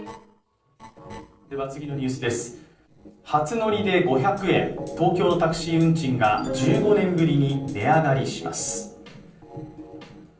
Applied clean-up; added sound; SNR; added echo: neural separator model SepFormer DNS4.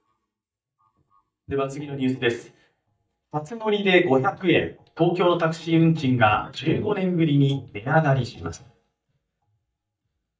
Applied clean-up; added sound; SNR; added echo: neural mask model DeepFilterNet 3.